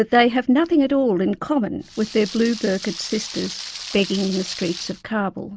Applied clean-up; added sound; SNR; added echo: none; Rain; 13 dB; none.